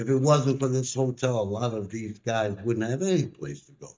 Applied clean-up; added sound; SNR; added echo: neural mask model DeepFilterNet 3.